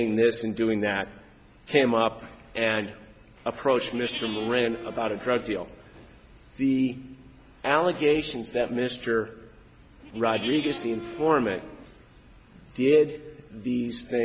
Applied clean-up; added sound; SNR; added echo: none; Livestock, farm animals, working animals; 11 dB; none.